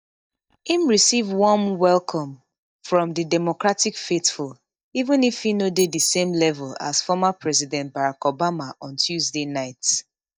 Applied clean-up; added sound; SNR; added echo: neural mask model DeepFilterNet 3.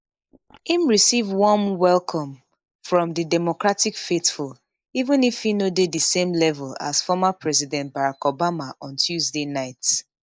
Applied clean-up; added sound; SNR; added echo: neural mask model Resemble Enhance denoiser.